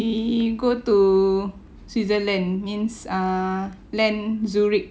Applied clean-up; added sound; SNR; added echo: none; none; none; none.